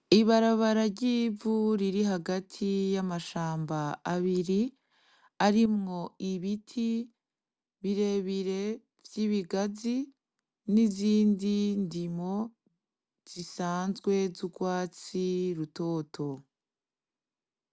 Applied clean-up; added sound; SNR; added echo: none; none; none; none.